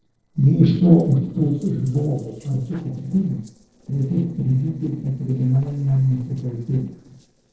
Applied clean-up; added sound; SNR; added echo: neural separator model SepFormer DNS4.